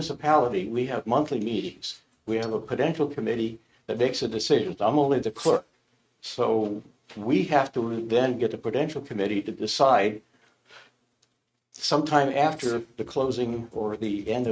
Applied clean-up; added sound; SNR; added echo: neural mask model RNNoise.